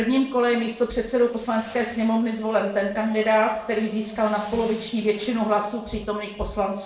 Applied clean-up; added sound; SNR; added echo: neural separator model SepFormer DNS4.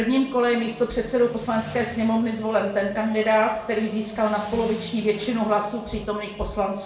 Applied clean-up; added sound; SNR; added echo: none; Motorcycle; 18 dB; reverberation time 0.6 s.